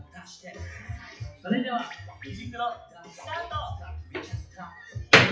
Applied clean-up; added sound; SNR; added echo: classical method WPE with log-MMSE.